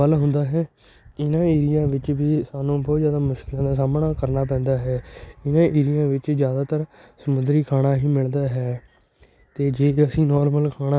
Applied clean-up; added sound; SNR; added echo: none; none; none; none.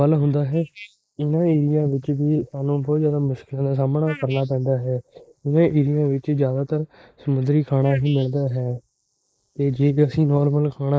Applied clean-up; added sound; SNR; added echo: neural mask model Resemble Enhance denoiser.